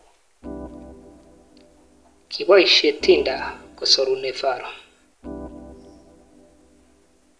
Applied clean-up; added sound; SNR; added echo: none; Organ; 18 dB; none.